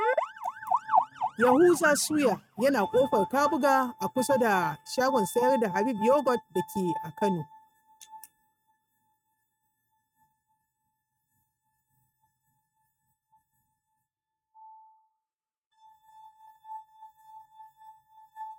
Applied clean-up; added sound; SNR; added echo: neural mask model RNNoise.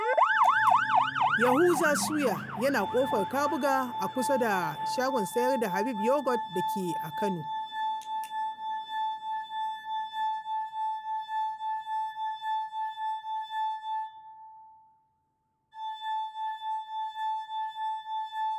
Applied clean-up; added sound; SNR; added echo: none; Glass + Motor vehicle (road) / Siren; -2 dB; none.